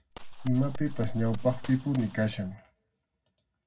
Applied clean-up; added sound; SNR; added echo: none; Gunshot, gunfire; 5 dB; reverberation time 0.4 s.